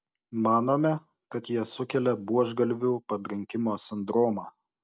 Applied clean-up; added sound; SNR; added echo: none; none; none; none.